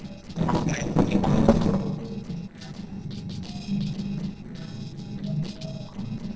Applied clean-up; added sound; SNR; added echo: neural separator model SepFormer DNS4.